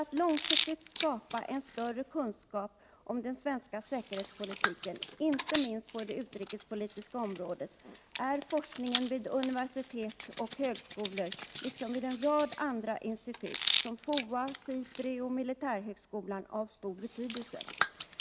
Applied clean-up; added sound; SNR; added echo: none; Hands; -2 dB; none.